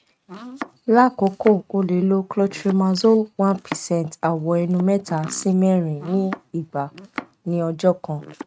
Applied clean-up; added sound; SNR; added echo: neural mask model RNNoise.